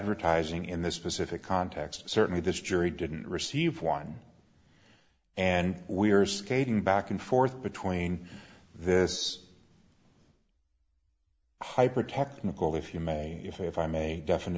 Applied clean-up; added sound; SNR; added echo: none; none; none; none.